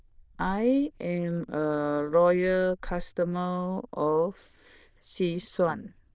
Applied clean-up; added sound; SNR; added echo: neural diffusion model UNIVERSE++.